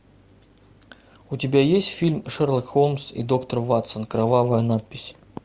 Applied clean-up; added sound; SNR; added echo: none; none; none; none.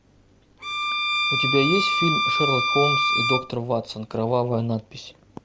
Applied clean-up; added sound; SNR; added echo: none; Bowed string instrument; -2 dB; none.